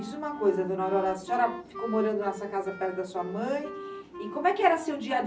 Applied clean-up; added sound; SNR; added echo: none; Wind instrument, woodwind instrument; 13 dB; none.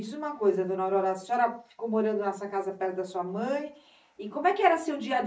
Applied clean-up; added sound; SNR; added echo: neural mask model Resemble Enhance denoiser.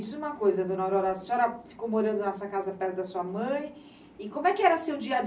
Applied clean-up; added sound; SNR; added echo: none; none; none; none.